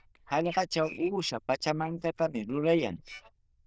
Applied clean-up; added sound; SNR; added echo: neural diffusion model UNIVERSE++.